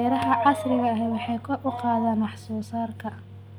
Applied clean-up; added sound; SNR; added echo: none; none; none; none.